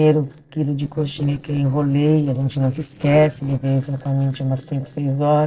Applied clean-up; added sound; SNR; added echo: neural separator model SepFormer DNS4.